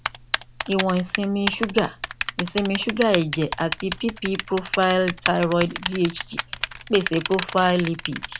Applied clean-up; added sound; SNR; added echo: none; Typing; 7 dB; none.